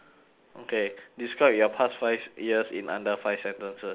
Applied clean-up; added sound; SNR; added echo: none; none; none; none.